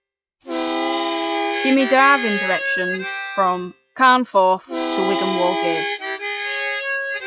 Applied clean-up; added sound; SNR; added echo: classical method log-MMSE.